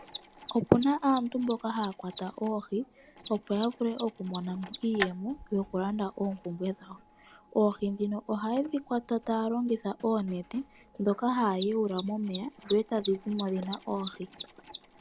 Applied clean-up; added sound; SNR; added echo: none; Mechanisms; 16 dB; none.